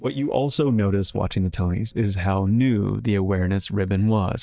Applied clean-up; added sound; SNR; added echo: neural mask model DeepFilterNet 3.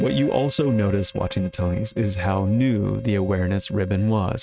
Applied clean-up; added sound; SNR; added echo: neural mask model RNNoise.